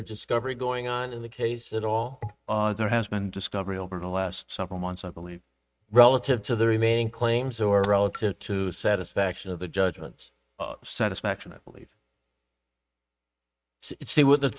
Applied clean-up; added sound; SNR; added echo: neural mask model RNNoise.